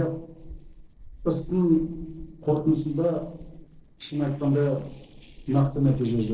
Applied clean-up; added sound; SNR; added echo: neural separator model SepFormer DNS4.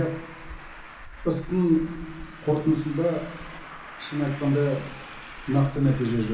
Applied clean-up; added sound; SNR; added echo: none; Traffic noise, roadway noise; 14 dB; reverberation time 0.7 s.